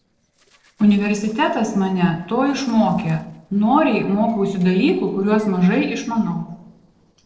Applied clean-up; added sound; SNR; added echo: neural separator model SepFormer DNS4.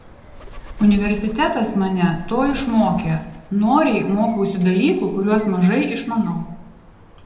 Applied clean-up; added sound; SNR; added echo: none; Bird; 17 dB; reverberation time 0.8 s.